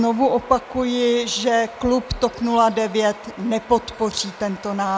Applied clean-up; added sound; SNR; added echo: none; Bird vocalization, bird call, bird song; 19 dB; none.